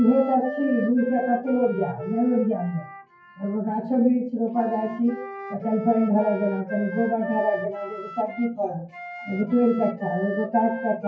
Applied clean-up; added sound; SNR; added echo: classical method WPE with log-MMSE.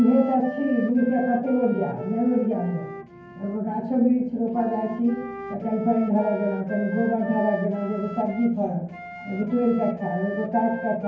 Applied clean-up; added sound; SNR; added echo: none; Wind instrument, woodwind instrument; 12 dB; reverberation time 0.9 s.